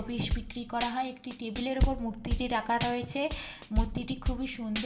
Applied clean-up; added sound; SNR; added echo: none; Tambourine / Drum / Drum kit; 1 dB; reverberation time 0.7 s.